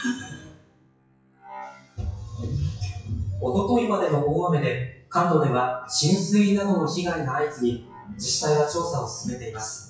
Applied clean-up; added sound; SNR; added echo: classical method WPE with log-MMSE.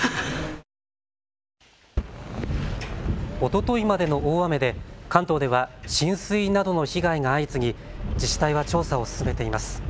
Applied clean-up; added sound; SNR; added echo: none; none; none; none.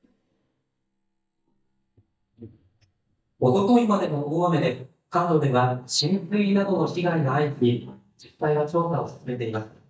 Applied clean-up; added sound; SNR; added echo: neural mask model DeepFilterNet 3.